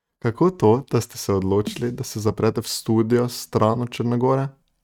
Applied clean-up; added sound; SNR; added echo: neural mask model RNNoise.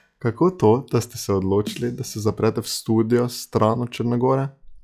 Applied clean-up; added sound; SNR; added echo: classical method log-MMSE.